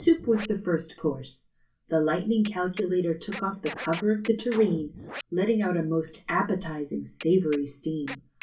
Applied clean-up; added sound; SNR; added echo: none; Scratching (performance technique); 17 dB; reverberation time 0.2 s.